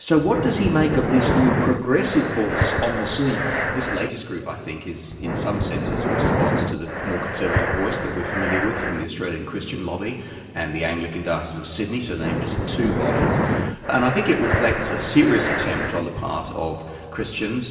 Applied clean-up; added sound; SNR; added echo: none; Breathing; 0 dB; reverberation time 2.5 s.